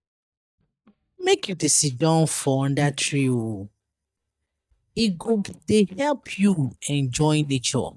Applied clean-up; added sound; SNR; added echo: neural mask model DeepFilterNet 3.